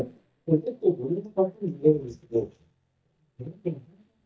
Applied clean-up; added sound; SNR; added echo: neural mask model DeepFilterNet 3.